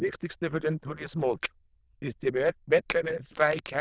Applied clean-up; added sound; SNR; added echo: neural diffusion model UNIVERSE++.